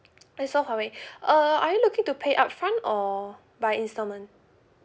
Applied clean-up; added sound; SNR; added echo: none; none; none; none.